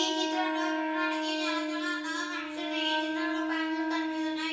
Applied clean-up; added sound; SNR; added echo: none; Wind instrument, woodwind instrument; -3 dB; reverberation time 0.6 s.